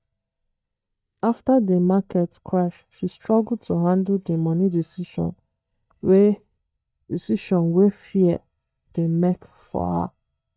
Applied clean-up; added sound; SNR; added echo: neural mask model DeepFilterNet 3.